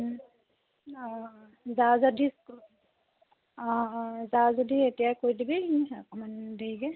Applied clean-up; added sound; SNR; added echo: none; none; none; none.